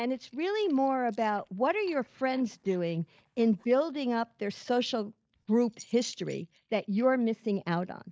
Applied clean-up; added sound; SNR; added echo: neural mask model DeepFilterNet 3.